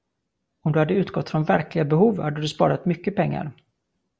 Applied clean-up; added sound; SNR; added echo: none; none; none; none.